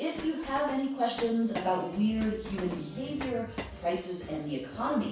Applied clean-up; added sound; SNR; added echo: none; Train; 13 dB; reverberation time 0.7 s.